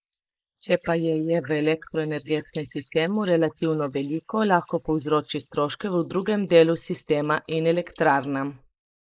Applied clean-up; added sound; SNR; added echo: neural mask model Resemble Enhance denoiser.